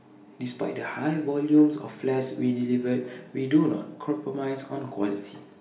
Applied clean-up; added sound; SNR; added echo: none; none; none; reverberation time 0.8 s.